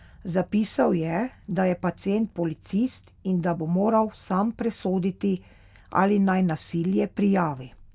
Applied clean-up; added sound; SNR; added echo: none; none; none; none.